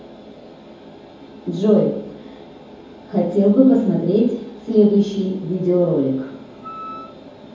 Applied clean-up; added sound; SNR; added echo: none; Wind instrument, woodwind instrument; 19 dB; reverberation time 0.9 s.